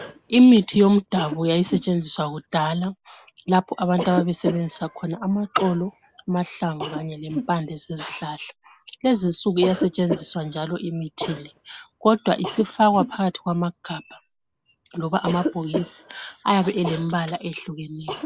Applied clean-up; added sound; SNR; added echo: none; Cough; 12 dB; none.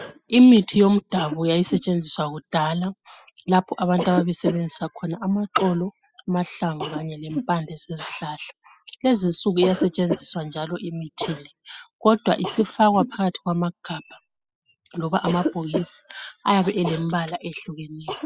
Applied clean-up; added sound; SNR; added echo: classical method spectral subtraction.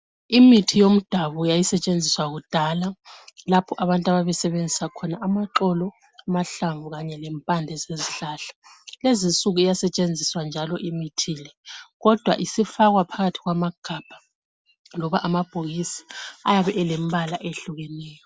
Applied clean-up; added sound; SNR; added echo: none; none; none; none.